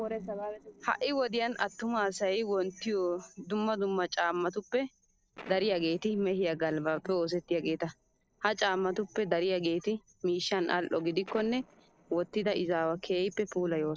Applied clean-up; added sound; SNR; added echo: neural separator model SepFormer DNS4.